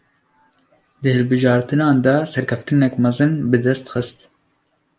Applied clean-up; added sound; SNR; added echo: none; none; none; none.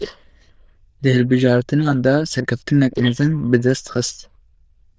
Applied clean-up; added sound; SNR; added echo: neural diffusion model UNIVERSE++.